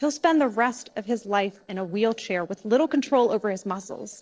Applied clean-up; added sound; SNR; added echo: neural separator model SepFormer DNS4.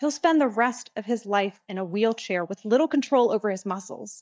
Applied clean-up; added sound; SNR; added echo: neural mask model DeepFilterNet 3.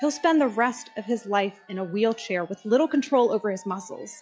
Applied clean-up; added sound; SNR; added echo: classical method log-MMSE.